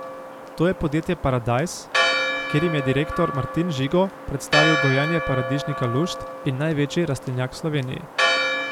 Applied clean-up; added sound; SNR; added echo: none; Church bell; 3 dB; none.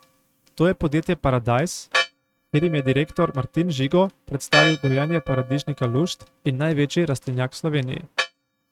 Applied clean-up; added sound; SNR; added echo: neural mask model RNNoise.